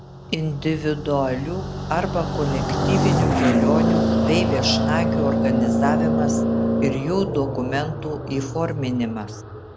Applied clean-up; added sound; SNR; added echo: none; Car passing by; -3 dB; none.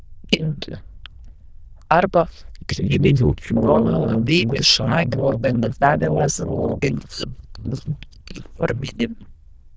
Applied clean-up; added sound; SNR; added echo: neural diffusion model UNIVERSE++.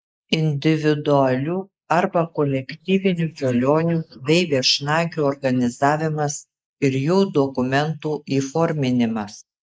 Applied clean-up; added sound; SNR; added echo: neural mask model Resemble Enhance denoiser.